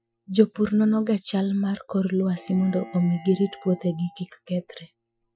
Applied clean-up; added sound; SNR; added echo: classical method Wiener filter.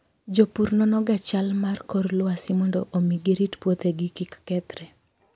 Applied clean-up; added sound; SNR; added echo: none; none; none; none.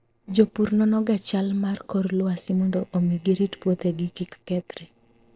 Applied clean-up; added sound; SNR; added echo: neural separator model SepFormer DNS4.